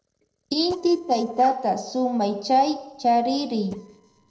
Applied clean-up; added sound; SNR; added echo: neural separator model SepFormer DNS4.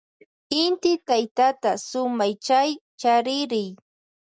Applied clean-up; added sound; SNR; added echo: none; none; none; none.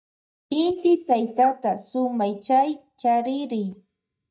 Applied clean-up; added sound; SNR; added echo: neural mask model DeepFilterNet 3.